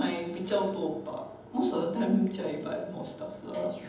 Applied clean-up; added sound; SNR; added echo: none; none; none; reverberation time 1.3 s.